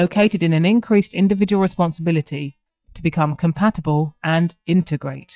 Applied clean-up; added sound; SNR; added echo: neural mask model DeepFilterNet 3.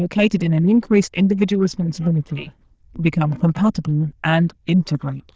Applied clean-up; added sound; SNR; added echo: neural diffusion model UNIVERSE++.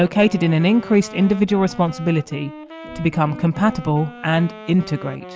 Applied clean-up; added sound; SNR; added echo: none; Wind instrument, woodwind instrument; 17 dB; none.